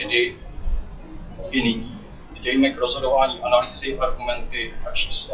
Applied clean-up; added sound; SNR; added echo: classical method WPE with log-MMSE.